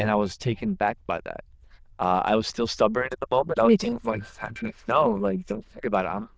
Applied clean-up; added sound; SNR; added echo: neural diffusion model UNIVERSE++.